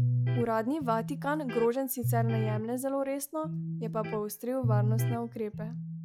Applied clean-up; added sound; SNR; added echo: classical method log-MMSE.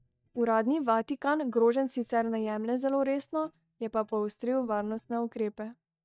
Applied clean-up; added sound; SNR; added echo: neural mask model DeepFilterNet 3.